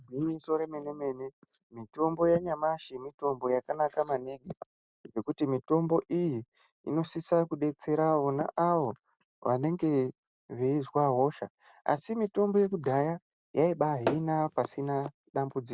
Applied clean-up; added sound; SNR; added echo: none; Tap / Hammer; 7 dB; none.